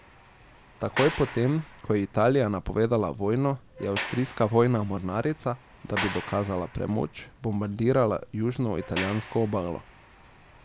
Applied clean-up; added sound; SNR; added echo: none; Sliding door; 13 dB; none.